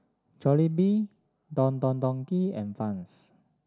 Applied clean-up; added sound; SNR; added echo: none; none; none; none.